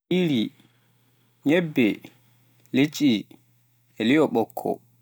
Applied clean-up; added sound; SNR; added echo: none; none; none; none.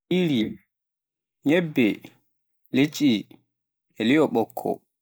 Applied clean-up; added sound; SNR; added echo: neural mask model Resemble Enhance denoiser.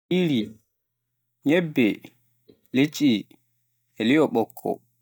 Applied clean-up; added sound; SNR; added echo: neural mask model DeepFilterNet 3.